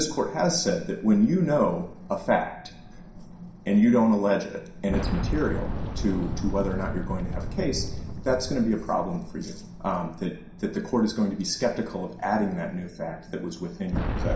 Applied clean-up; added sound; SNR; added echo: none; Boom; 8 dB; reverberation time 0.5 s.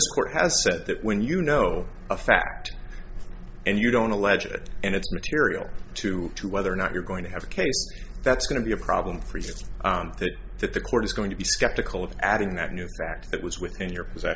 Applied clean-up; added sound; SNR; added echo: none; none; none; none.